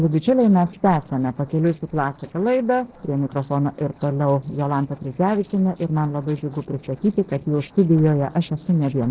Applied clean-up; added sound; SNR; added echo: neural separator model SepFormer DNS4.